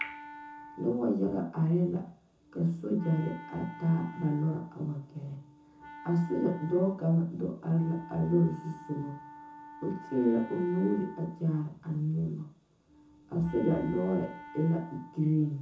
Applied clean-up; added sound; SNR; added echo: none; Wind instrument, woodwind instrument; 18 dB; reverberation time 0.5 s.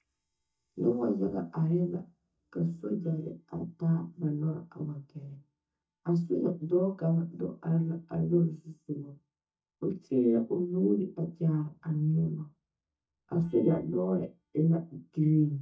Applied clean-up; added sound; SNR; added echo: neural mask model DeepFilterNet 3.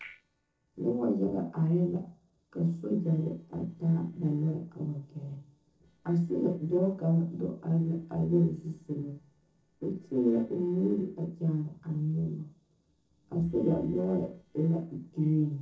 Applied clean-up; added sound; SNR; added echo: neural separator model SepFormer DNS4.